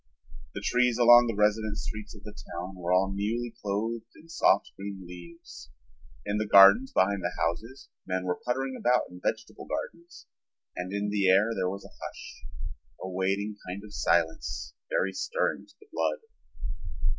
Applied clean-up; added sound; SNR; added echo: none; none; none; none.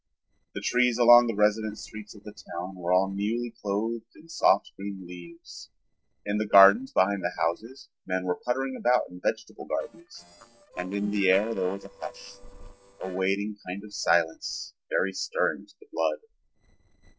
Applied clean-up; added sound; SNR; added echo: neural separator model SepFormer DNS4.